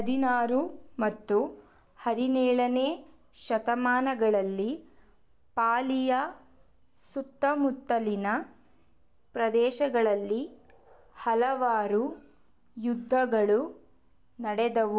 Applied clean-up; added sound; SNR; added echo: none; none; none; none.